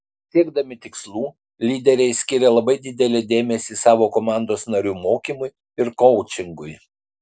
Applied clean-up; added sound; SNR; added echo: none; none; none; none.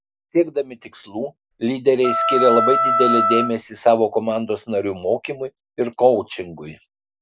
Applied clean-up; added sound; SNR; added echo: none; Wind instrument, woodwind instrument; -1 dB; none.